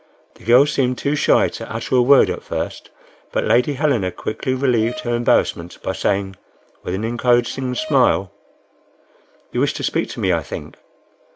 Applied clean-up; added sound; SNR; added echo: none; Brass instrument; 19 dB; none.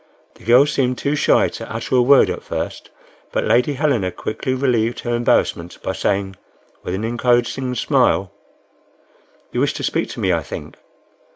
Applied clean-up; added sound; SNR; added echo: none; none; none; none.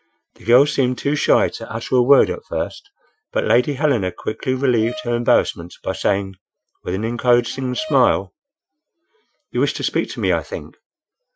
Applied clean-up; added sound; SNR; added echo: classical method Wiener filter.